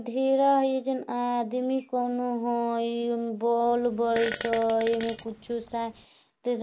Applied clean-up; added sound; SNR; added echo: none; Fart; 9 dB; none.